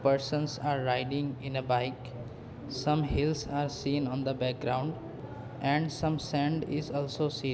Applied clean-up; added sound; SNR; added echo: none; none; none; none.